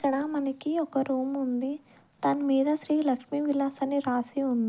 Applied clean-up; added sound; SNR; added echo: none; none; none; none.